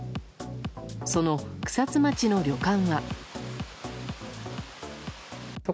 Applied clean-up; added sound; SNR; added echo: none; none; none; none.